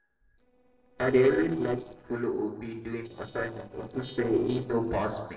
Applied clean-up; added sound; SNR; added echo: neural separator model SepFormer DNS4.